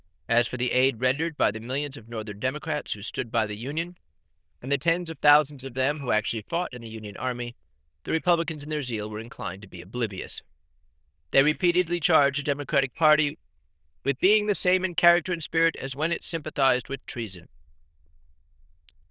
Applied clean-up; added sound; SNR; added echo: neural diffusion model UNIVERSE++.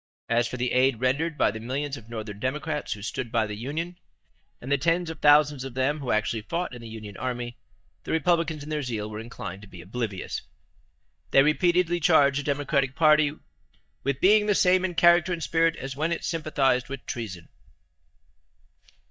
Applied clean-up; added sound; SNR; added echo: neural mask model DeepFilterNet 3.